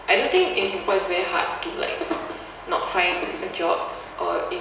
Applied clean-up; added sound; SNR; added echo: none; Dog; 18 dB; reverberation time 0.9 s.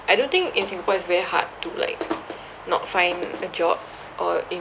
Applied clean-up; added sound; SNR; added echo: none; none; none; none.